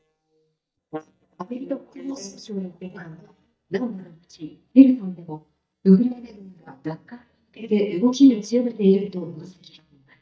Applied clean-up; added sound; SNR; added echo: neural mask model DeepFilterNet 3.